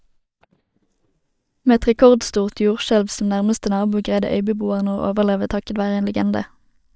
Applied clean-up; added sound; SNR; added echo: neural mask model DeepFilterNet 3.